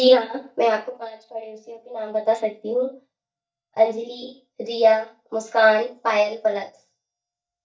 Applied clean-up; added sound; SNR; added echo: neural mask model DeepFilterNet 3.